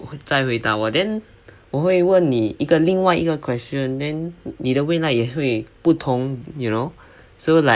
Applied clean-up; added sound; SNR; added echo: none; none; none; none.